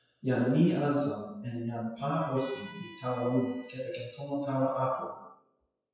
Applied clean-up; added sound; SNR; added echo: classical method WPE with log-MMSE.